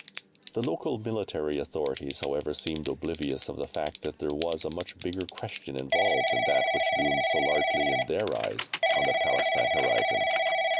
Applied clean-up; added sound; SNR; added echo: none; Telephone / Typing; -3 dB; none.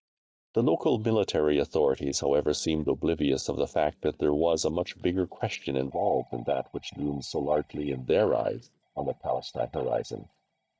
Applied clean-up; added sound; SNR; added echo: neural mask model DeepFilterNet 3.